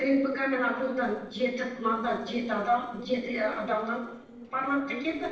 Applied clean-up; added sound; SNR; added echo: neural separator model SepFormer DNS4.